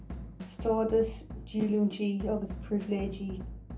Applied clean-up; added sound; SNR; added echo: none; Drum / Drum kit; 10 dB; reverberation time 0.3 s.